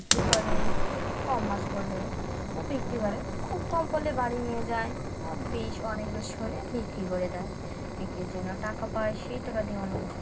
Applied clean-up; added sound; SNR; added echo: none; Fire; -3 dB; reverberation time 0.4 s.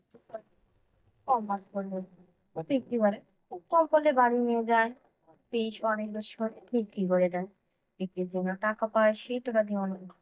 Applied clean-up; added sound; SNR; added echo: neural mask model DeepFilterNet 3.